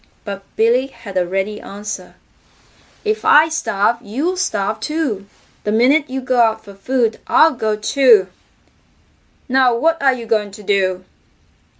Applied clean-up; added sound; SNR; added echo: none; none; none; none.